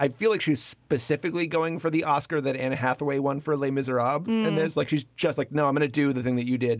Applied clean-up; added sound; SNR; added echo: none; none; none; none.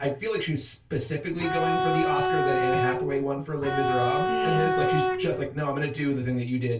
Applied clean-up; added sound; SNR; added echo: none; Bowed string instrument; -3 dB; reverberation time 0.2 s.